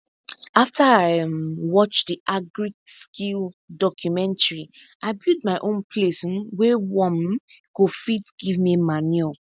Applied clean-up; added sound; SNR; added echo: none; none; none; none.